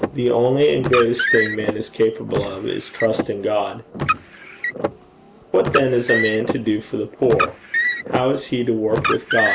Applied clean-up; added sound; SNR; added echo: none; Car; 4 dB; none.